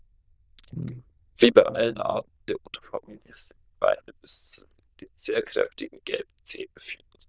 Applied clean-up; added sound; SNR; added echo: neural diffusion model UNIVERSE++.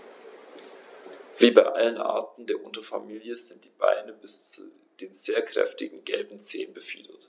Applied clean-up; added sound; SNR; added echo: none; none; none; none.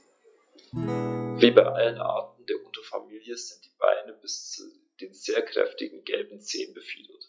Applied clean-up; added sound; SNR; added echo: classical method log-MMSE.